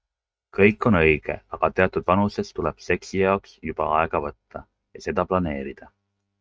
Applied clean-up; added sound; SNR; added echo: neural mask model RNNoise.